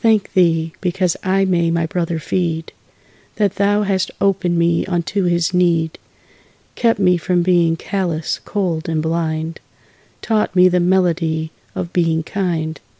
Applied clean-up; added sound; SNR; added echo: none; none; none; none.